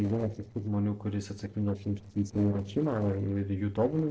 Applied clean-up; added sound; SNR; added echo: neural separator model SepFormer DNS4.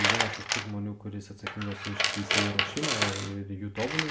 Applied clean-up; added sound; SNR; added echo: none; Tools; -3 dB; reverberation time 0.6 s.